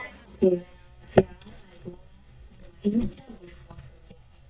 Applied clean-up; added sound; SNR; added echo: neural mask model DeepFilterNet 3.